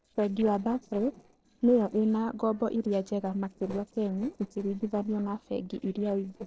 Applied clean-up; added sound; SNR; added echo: neural separator model SepFormer DNS4.